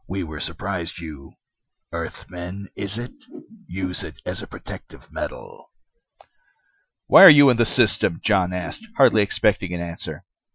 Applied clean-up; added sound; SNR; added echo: classical method Wiener filter.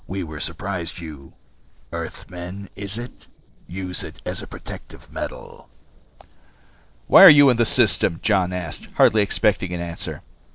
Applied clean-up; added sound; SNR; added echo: neural separator model SepFormer DNS4.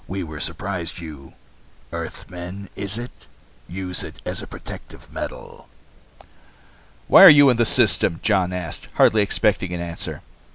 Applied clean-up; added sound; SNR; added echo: none; none; none; none.